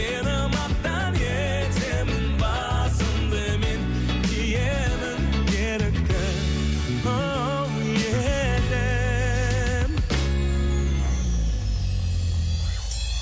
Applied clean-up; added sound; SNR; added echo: none; none; none; none.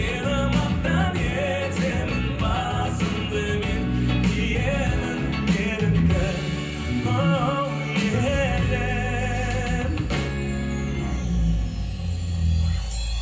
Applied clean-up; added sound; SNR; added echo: none; none; none; reverberation time 0.6 s.